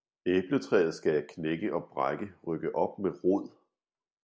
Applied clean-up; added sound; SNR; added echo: none; none; none; none.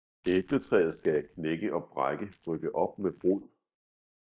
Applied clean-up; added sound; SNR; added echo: neural mask model DeepFilterNet 3.